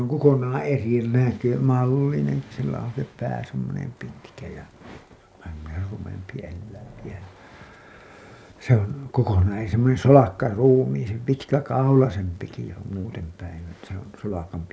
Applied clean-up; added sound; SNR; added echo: none; none; none; none.